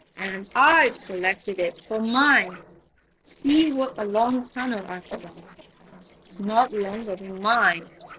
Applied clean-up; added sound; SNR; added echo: neural separator model SepFormer DNS4.